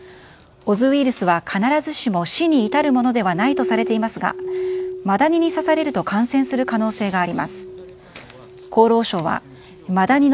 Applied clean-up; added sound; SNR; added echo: none; Glass; 12 dB; none.